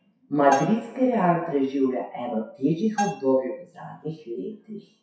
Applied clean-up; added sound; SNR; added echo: classical method WPE with log-MMSE.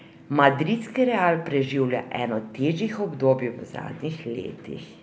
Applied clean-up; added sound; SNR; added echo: none; none; none; none.